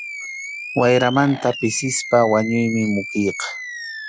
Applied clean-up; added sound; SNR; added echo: classical method Wiener filter.